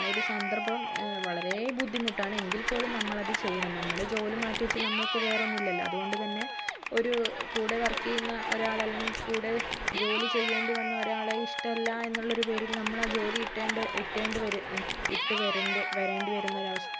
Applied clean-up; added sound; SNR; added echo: none; Cheering / Clapping; 0 dB; none.